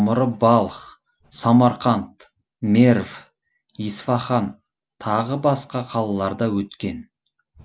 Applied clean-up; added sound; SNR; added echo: none; none; none; none.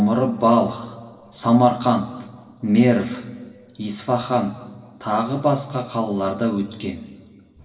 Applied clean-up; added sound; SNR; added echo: none; none; none; reverberation time 2.0 s.